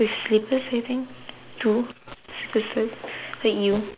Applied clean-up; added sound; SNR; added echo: none; none; none; none.